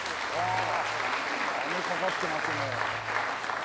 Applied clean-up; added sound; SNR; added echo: none; Applause; -5 dB; none.